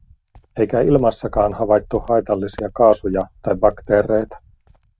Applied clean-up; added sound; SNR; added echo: neural mask model RNNoise.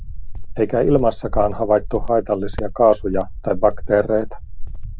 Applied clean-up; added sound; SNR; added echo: none; Cricket; 5 dB; none.